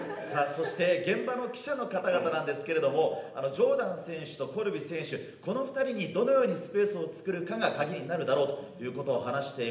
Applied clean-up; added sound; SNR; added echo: none; none; none; reverberation time 0.8 s.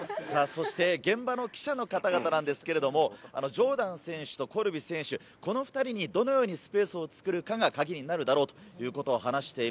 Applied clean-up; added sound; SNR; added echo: none; none; none; none.